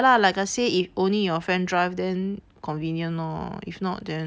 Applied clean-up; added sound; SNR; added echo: none; none; none; none.